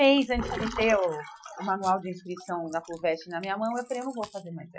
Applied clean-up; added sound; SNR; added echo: classical method Wiener filter.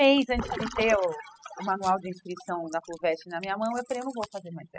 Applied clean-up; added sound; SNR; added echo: classical method spectral subtraction.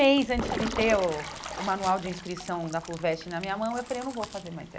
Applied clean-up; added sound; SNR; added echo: none; Chewing, mastication + Drip / Trickle, dribble / Water / Splash, splatter; 9 dB; none.